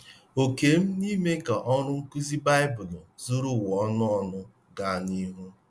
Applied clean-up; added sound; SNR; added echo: none; none; none; none.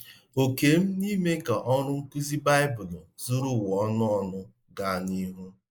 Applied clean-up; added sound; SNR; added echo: neural mask model Resemble Enhance denoiser.